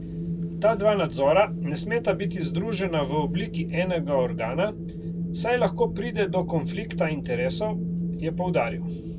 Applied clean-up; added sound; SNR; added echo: none; Wind; 4 dB; none.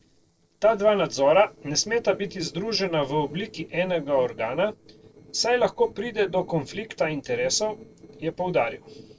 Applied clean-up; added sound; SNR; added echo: neural separator model SepFormer DNS4.